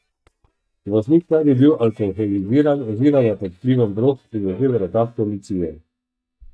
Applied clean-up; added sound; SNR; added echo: neural mask model DeepFilterNet 3.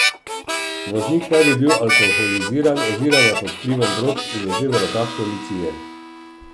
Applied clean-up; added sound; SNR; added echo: none; Harmonica; 1 dB; none.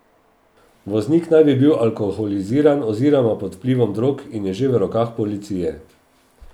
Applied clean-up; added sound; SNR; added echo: none; none; none; none.